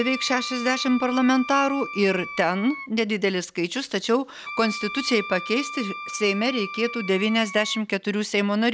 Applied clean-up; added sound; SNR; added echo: none; Wind instrument, woodwind instrument; 12 dB; none.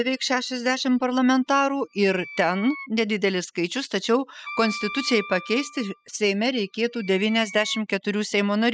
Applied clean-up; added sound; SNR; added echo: classical method spectral subtraction.